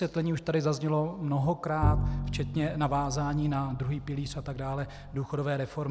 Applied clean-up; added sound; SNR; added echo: none; Bowed string instrument; 3 dB; none.